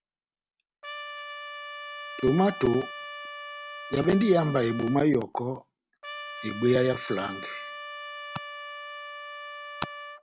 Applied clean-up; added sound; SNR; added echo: none; Trumpet; 11 dB; none.